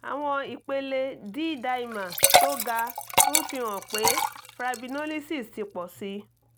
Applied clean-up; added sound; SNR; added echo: none; Liquid; -3 dB; none.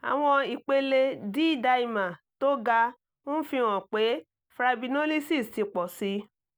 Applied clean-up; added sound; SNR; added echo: none; none; none; none.